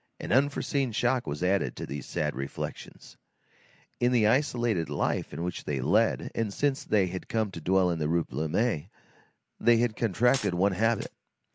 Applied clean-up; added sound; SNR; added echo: none; Glass; 14 dB; none.